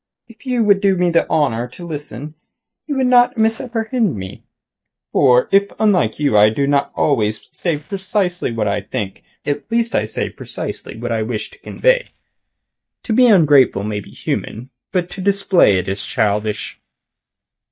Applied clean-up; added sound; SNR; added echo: neural mask model DeepFilterNet 3.